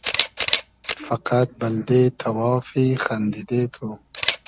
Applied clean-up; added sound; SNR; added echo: none; Camera; 8 dB; none.